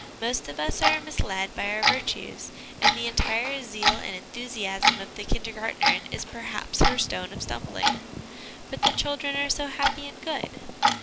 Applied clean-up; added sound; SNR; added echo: none; Clock; -1 dB; none.